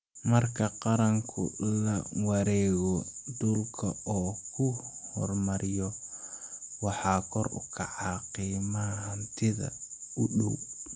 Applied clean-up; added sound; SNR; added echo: none; none; none; none.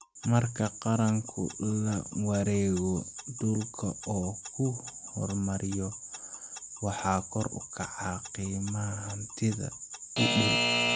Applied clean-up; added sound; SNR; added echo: none; Alarm / Clock; 7 dB; none.